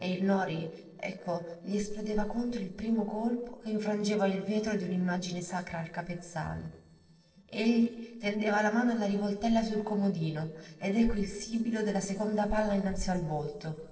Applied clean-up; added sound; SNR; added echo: neural separator model SepFormer DNS4.